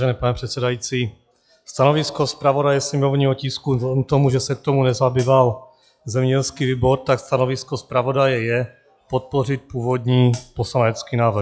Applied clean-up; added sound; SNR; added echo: classical method log-MMSE.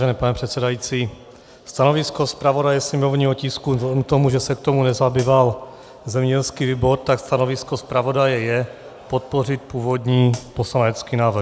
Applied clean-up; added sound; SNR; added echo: none; Hi-hat; 19 dB; none.